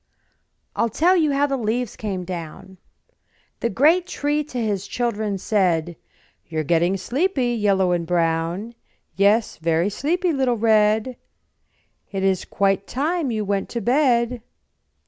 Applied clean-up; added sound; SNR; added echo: none; none; none; none.